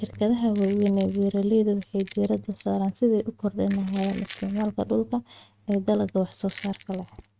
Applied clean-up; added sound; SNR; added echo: neural mask model RNNoise.